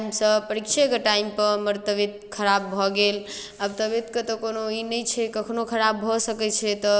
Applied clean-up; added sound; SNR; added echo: none; none; none; none.